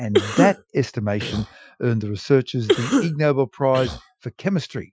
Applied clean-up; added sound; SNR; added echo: classical method Wiener filter.